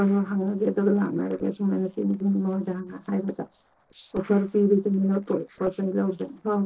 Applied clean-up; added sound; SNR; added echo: neural separator model SepFormer DNS4.